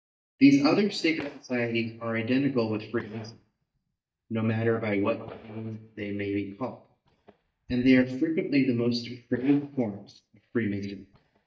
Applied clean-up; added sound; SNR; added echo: neural mask model DeepFilterNet 3.